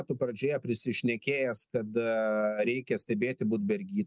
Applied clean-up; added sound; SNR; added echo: none; none; none; none.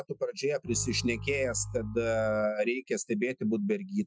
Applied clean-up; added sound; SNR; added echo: classical method Wiener filter.